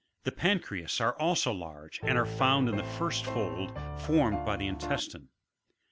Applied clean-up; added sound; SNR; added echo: none; Piano; 5 dB; none.